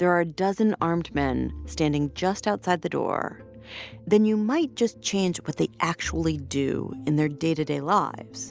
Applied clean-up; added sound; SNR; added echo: none; none; none; none.